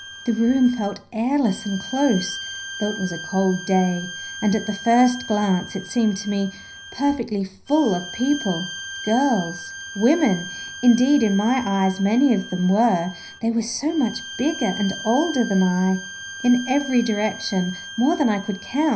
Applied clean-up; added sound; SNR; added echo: none; Bowed string instrument; 14 dB; reverberation time 0.4 s.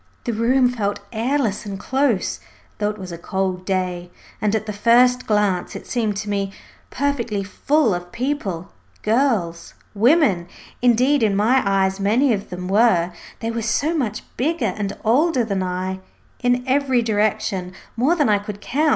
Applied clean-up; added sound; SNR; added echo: none; none; none; none.